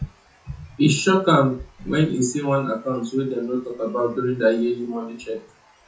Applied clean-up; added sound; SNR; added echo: classical method WPE with log-MMSE.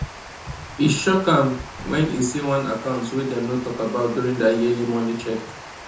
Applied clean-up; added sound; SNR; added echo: none; Water; 14 dB; reverberation time 0.5 s.